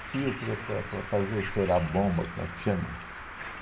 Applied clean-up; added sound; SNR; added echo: none; Bird; 9 dB; reverberation time 0.3 s.